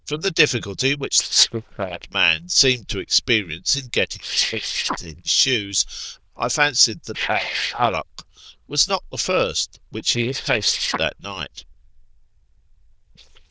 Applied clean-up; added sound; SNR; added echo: neural diffusion model UNIVERSE++.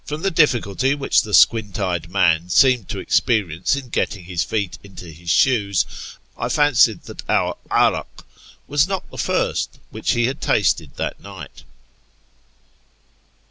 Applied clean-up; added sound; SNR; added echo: none; none; none; none.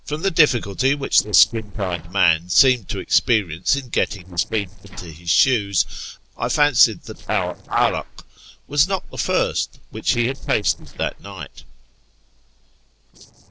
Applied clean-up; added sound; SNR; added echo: neural separator model SepFormer DNS4.